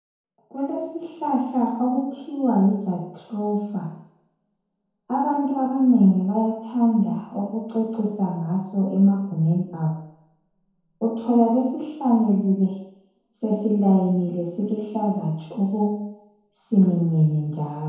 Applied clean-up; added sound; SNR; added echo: none; none; none; reverberation time 0.9 s.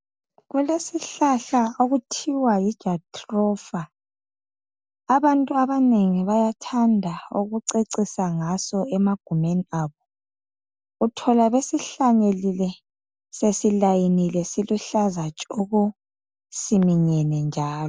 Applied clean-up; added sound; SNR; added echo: none; none; none; none.